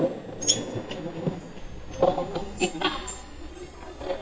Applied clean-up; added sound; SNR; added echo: neural mask model DeepFilterNet 3.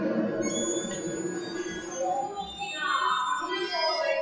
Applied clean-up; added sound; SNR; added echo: classical method WPE with log-MMSE.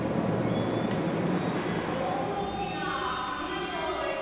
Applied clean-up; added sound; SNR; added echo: none; Squeak; 15 dB; reverberation time 2.2 s.